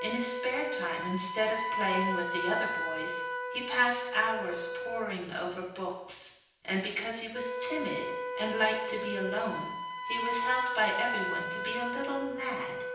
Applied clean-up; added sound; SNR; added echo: none; Wind instrument, woodwind instrument; 2 dB; reverberation time 0.9 s.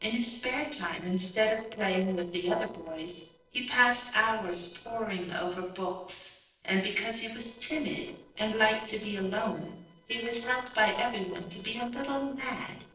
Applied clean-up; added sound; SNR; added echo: neural separator model SepFormer DNS4.